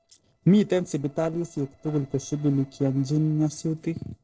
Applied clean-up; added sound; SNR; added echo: neural separator model SepFormer DNS4.